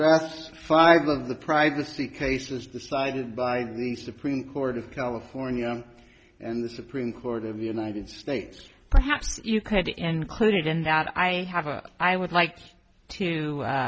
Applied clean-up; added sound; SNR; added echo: none; none; none; none.